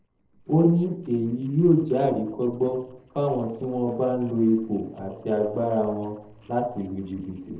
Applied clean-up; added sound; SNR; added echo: neural separator model SepFormer DNS4.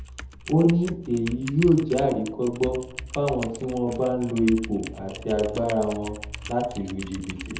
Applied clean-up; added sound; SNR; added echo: none; Typing; 13 dB; reverberation time 0.8 s.